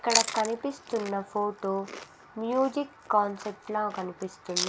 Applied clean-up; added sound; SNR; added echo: none; Chewing, mastication; 6 dB; none.